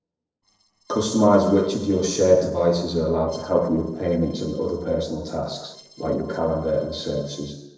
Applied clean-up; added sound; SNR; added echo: neural separator model SepFormer DNS4.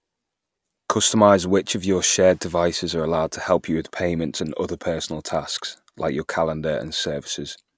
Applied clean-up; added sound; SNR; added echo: none; none; none; none.